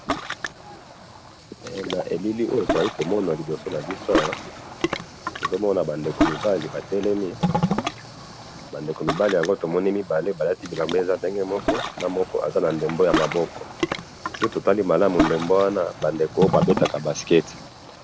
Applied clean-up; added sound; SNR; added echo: none; Ocean; 5 dB; none.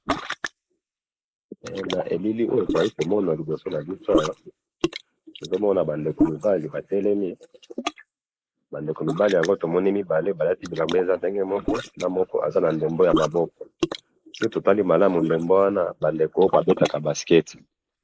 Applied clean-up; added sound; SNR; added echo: neural mask model Resemble Enhance denoiser.